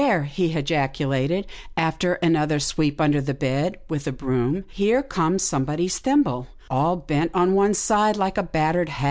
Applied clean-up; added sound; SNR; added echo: none; none; none; none.